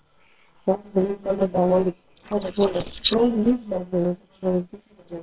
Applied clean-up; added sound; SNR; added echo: neural separator model SepFormer WHAMR!.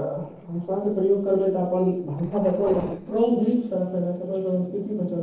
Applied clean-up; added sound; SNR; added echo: neural separator model SepFormer DNS4.